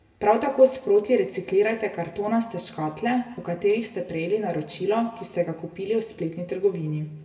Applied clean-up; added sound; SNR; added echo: none; none; none; reverberation time 1.0 s.